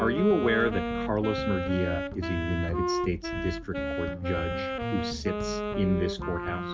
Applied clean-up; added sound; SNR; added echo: none; Wind instrument, woodwind instrument; 3 dB; none.